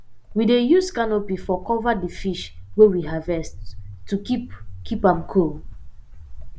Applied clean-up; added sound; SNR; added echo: none; Walk, footsteps; 11 dB; none.